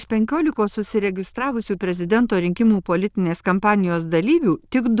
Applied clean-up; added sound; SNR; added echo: neural diffusion model UNIVERSE++.